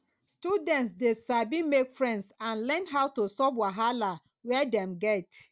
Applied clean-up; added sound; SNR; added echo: none; none; none; none.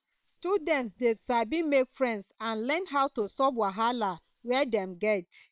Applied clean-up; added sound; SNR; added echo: neural separator model SepFormer WHAM!.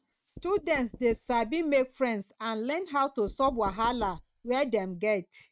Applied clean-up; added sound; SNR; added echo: neural mask model RNNoise.